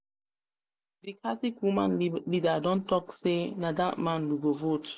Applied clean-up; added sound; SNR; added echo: none; none; none; none.